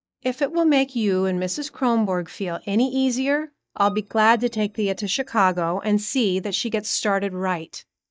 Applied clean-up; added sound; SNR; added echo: neural mask model DeepFilterNet 3.